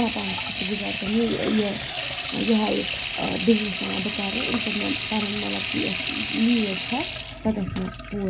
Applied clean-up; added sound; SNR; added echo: none; Sink (filling or washing) / Water tap, faucet; 4 dB; reverberation time 0.4 s.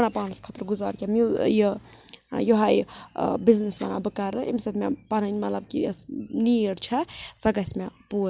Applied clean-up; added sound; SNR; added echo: none; none; none; none.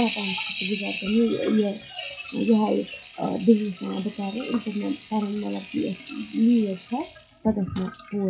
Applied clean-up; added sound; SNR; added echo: classical method WPE with log-MMSE.